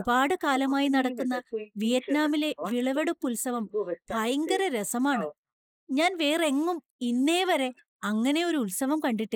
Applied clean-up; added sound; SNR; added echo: neural mask model Resemble Enhance denoiser.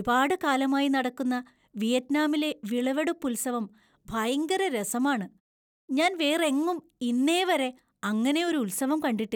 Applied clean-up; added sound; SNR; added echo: none; none; none; none.